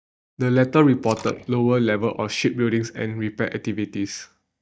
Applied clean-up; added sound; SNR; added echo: neural mask model DeepFilterNet 3.